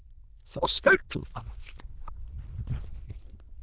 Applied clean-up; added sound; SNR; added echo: neural diffusion model UNIVERSE++.